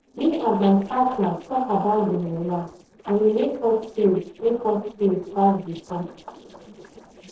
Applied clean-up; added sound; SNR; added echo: neural separator model SepFormer DNS4.